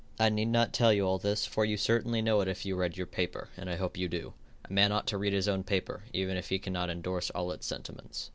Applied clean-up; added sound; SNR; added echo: none; none; none; none.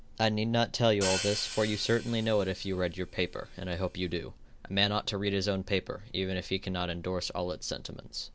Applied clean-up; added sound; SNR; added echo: none; Hi-hat; 9 dB; none.